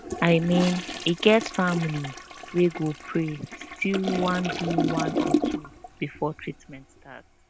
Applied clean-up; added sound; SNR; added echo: none; Toilet flush; 5 dB; none.